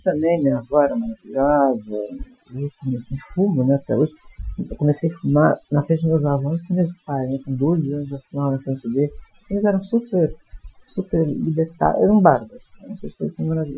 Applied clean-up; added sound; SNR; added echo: classical method Wiener filter.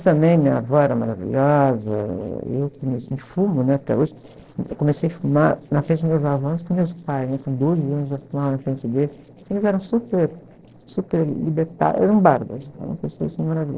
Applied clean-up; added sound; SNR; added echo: neural separator model SepFormer DNS4.